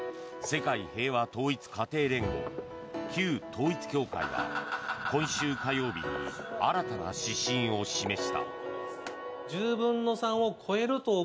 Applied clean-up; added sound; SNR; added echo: none; Rain; 20 dB; none.